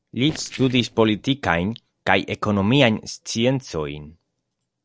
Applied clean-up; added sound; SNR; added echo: neural separator model SepFormer DNS4.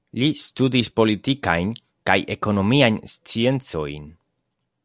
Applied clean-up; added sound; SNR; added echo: none; none; none; none.